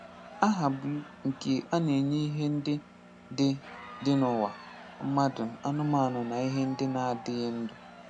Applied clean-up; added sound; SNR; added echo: none; Engine + Crowd; 17 dB; none.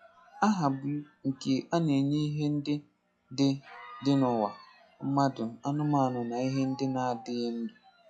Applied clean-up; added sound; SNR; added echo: classical method log-MMSE.